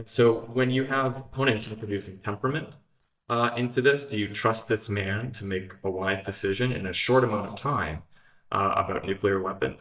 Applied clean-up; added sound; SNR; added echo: neural mask model DeepFilterNet 3.